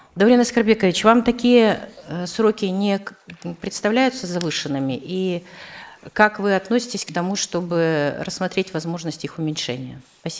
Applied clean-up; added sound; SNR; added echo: neural mask model Resemble Enhance denoiser.